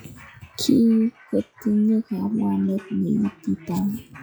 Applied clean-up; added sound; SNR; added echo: classical method log-MMSE.